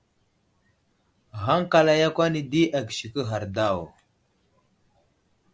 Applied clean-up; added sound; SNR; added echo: none; none; none; none.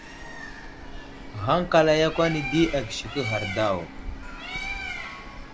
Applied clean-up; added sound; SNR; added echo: none; Bird; 9 dB; none.